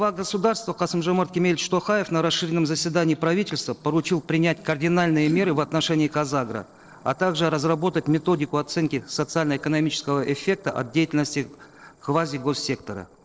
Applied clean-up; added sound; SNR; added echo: neural separator model SepFormer DNS4.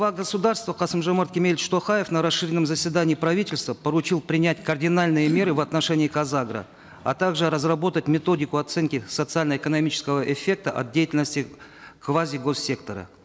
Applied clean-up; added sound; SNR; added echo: none; none; none; none.